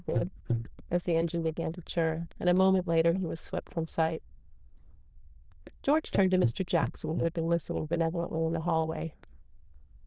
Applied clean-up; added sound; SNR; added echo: neural diffusion model UNIVERSE++.